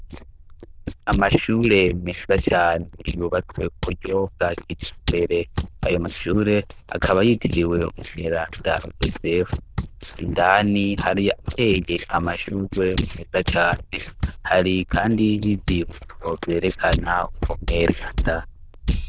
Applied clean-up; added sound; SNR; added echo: neural diffusion model UNIVERSE++.